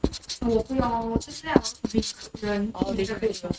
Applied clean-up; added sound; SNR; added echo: neural mask model RNNoise.